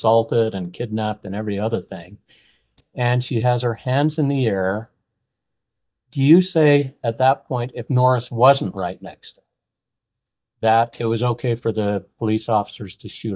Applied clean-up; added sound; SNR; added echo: neural mask model DeepFilterNet 3.